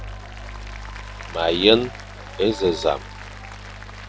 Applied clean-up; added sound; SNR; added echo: none; Applause; 15 dB; none.